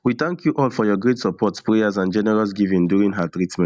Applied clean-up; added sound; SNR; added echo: none; none; none; none.